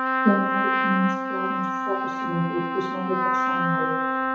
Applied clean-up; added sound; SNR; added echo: none; Trumpet; -3 dB; reverberation time 2.3 s.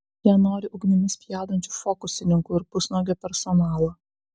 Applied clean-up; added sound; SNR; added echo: none; none; none; none.